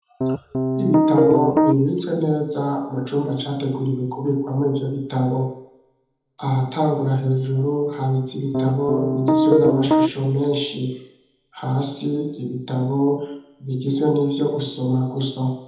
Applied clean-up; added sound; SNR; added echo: none; Piano; -4 dB; reverberation time 1.0 s.